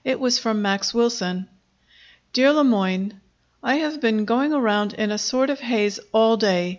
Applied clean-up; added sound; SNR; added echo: none; none; none; none.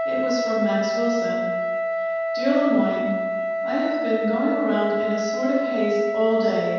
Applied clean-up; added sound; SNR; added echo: none; Wind instrument, woodwind instrument; 1 dB; reverberation time 1.2 s.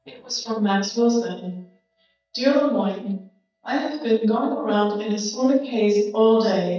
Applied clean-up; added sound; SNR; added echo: neural mask model DeepFilterNet 3.